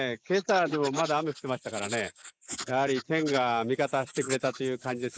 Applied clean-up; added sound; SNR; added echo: neural mask model Resemble Enhance denoiser.